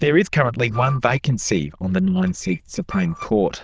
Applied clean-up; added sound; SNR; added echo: neural diffusion model UNIVERSE++.